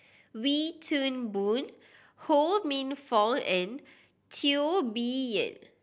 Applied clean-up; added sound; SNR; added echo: none; none; none; none.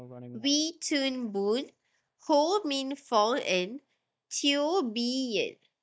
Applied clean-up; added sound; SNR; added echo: neural mask model DeepFilterNet 3.